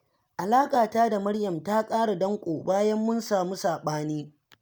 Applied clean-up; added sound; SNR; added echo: none; none; none; none.